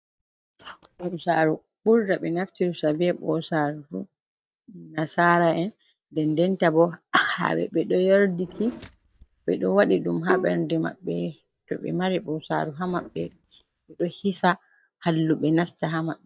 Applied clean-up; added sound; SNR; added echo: neural mask model DeepFilterNet 3.